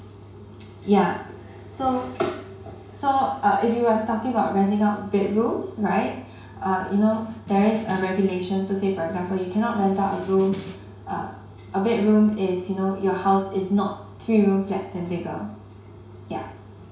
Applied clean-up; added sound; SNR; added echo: none; Snare drum; 17 dB; reverberation time 0.6 s.